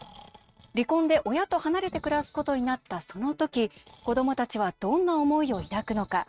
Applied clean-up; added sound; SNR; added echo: neural mask model RNNoise.